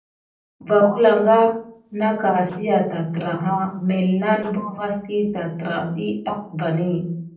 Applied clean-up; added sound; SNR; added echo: neural separator model SepFormer DNS4.